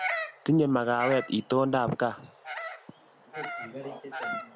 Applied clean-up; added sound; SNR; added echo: none; Bird vocalization, bird call, bird song; 9 dB; none.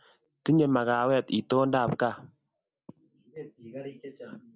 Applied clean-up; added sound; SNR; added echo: none; none; none; none.